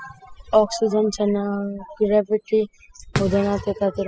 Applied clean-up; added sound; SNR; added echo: classical method spectral subtraction.